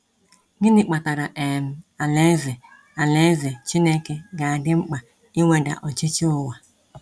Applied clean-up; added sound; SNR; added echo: none; none; none; none.